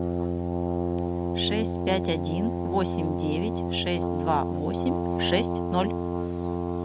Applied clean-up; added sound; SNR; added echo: none; Brass instrument; -3 dB; none.